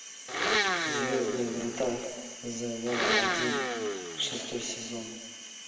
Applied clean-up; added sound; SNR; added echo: none; Domestic sounds, home sounds; -2 dB; reverberation time 1.1 s.